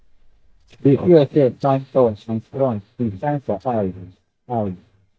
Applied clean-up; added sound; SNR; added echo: neural mask model DeepFilterNet 3.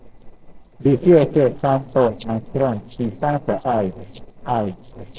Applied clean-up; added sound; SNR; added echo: neural separator model SepFormer DNS4.